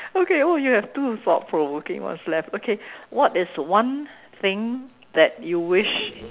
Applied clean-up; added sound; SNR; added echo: none; none; none; none.